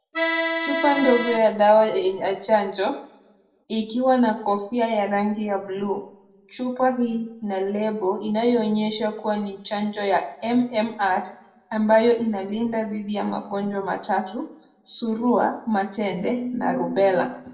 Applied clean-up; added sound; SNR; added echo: none; Accordion; 0 dB; reverberation time 0.5 s.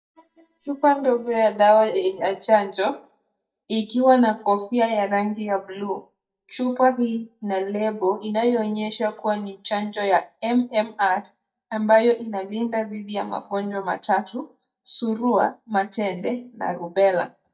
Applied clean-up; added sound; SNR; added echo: neural mask model DeepFilterNet 3.